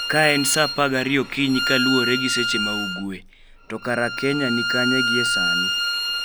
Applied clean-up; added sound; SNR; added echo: none; Bowed string instrument; 2 dB; none.